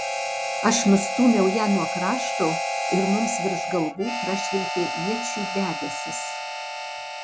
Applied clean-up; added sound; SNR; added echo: none; Harmonica; 3 dB; none.